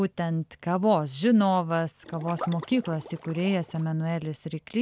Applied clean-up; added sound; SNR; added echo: none; Liquid; 15 dB; none.